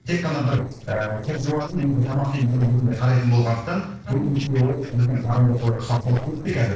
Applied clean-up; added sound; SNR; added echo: neural separator model SepFormer DNS4.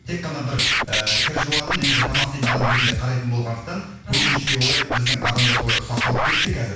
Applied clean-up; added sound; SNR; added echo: none; Scratching (performance technique); -4 dB; reverberation time 0.7 s.